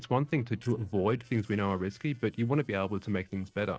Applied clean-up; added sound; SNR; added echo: neural separator model SepFormer DNS4.